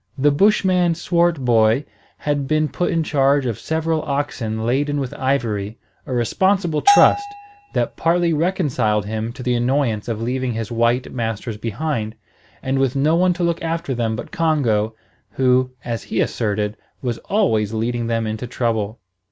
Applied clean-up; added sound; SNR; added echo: none; Bell; 3 dB; none.